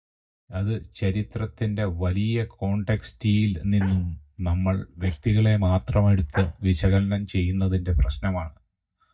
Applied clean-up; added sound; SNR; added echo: neural mask model DeepFilterNet 3.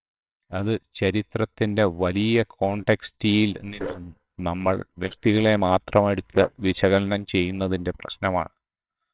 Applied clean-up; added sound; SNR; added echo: neural separator model SepFormer WHAMR!.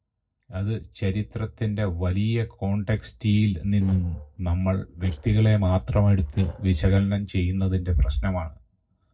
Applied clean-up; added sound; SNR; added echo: neural separator model SepFormer DNS4.